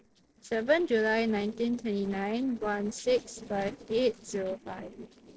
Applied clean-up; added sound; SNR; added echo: neural separator model SepFormer DNS4.